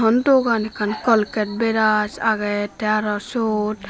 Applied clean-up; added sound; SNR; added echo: none; none; none; none.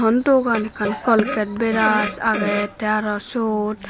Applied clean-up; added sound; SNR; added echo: none; Fart; 9 dB; none.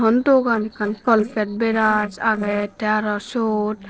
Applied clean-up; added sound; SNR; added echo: neural separator model SepFormer DNS4.